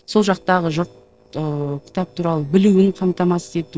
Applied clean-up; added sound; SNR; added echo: neural separator model SepFormer DNS4.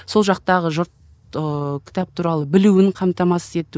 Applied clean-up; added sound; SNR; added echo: none; none; none; none.